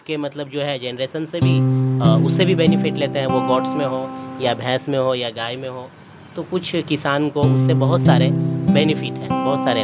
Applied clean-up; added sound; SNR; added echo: none; Guitar; -2 dB; none.